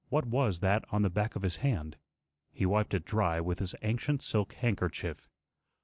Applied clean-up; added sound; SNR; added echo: none; none; none; none.